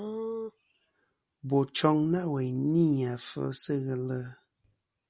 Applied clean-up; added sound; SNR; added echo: none; none; none; none.